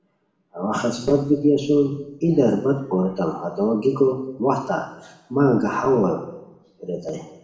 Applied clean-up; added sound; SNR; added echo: none; none; none; reverberation time 0.8 s.